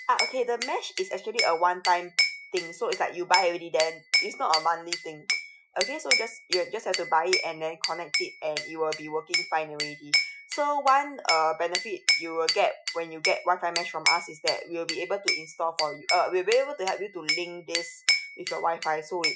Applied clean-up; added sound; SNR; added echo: classical method Wiener filter.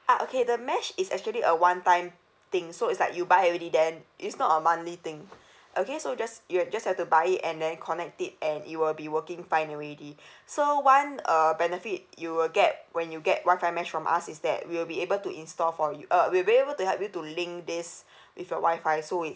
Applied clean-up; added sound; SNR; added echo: none; none; none; none.